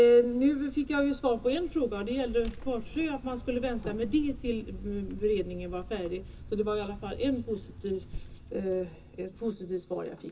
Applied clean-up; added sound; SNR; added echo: none; Vehicle; 13 dB; reverberation time 0.2 s.